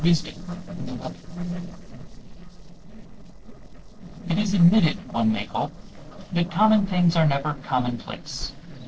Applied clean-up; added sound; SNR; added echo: neural separator model SepFormer DNS4.